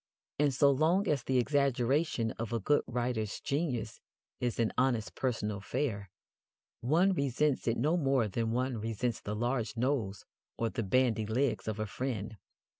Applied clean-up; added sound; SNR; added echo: none; none; none; none.